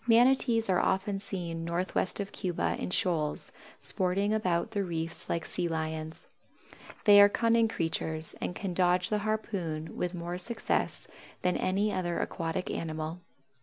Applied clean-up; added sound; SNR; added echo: none; none; none; none.